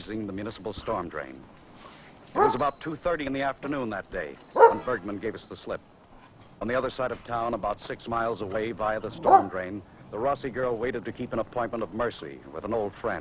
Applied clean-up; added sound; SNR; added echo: none; Bark; 0 dB; none.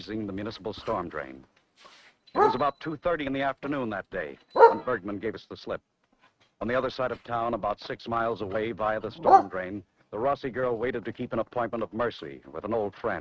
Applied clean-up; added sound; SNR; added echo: neural mask model RNNoise.